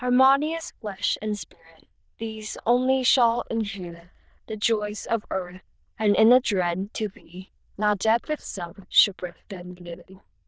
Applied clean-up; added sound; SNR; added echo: neural diffusion model UNIVERSE++.